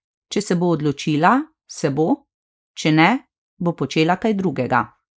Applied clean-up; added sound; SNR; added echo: neural mask model Resemble Enhance denoiser.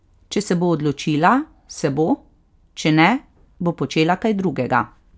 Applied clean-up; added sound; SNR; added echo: none; none; none; none.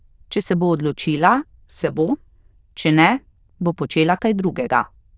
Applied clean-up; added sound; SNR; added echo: neural diffusion model UNIVERSE++.